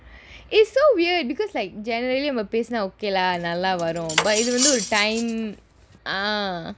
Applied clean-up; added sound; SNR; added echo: none; Cutlery, silverware; 5 dB; none.